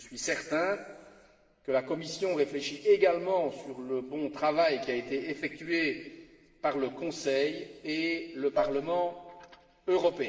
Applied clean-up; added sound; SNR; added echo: none; Dishes, pots, and pans; 4 dB; reverberation time 1.8 s.